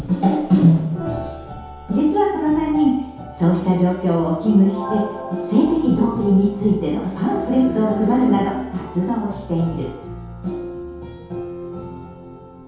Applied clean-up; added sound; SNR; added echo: none; none; none; reverberation time 0.8 s.